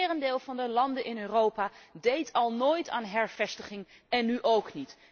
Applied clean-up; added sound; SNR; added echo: none; none; none; none.